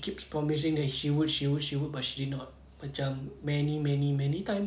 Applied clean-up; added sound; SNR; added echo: none; none; none; none.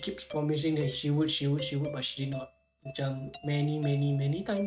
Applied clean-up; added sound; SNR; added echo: neural mask model RNNoise.